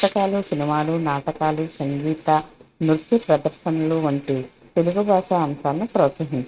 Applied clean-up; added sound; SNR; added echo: neural mask model RNNoise.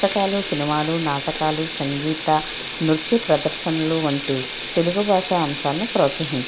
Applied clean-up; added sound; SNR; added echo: none; Sink (filling or washing) / Water tap, faucet; 8 dB; none.